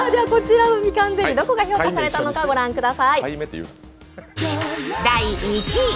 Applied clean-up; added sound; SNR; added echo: none; Guitar; 16 dB; none.